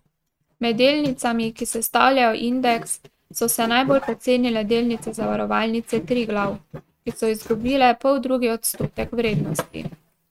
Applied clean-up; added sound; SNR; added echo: neural mask model RNNoise.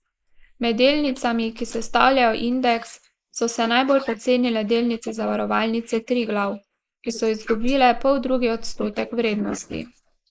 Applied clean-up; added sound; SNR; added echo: neural mask model Resemble Enhance denoiser.